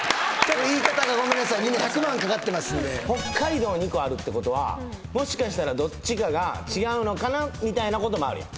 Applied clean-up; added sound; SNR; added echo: none; none; none; none.